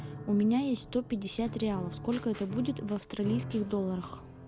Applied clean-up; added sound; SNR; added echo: none; Piano; 11 dB; none.